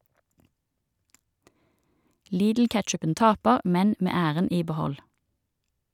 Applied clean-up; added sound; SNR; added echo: none; none; none; none.